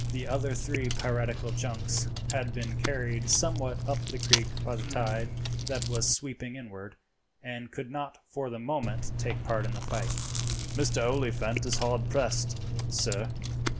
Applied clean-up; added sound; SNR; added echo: none; Chewing, mastication; -2 dB; none.